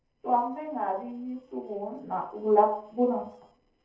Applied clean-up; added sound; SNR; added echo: neural separator model SepFormer DNS4.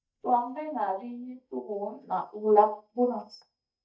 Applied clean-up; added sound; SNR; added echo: neural mask model DeepFilterNet 3.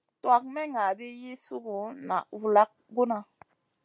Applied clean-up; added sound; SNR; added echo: none; none; none; none.